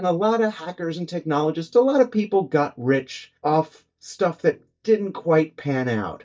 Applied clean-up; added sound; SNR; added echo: neural mask model DeepFilterNet 3.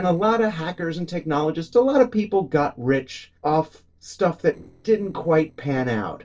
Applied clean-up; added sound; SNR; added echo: neural separator model SepFormer DNS4.